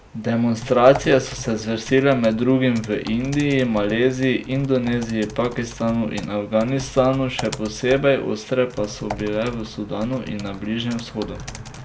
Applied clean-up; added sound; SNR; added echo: none; Typing; 15 dB; none.